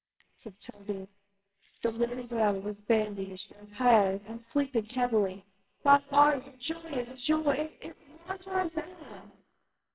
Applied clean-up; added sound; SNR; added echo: neural separator model SepFormer WHAMR!.